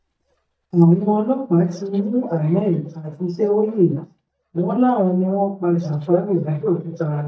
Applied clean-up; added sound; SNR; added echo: neural mask model DeepFilterNet 3.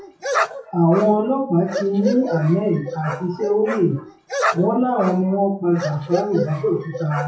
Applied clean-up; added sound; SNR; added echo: classical method WPE with log-MMSE.